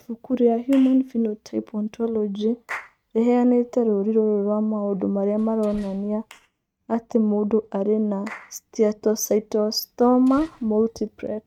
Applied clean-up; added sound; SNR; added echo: neural mask model RNNoise.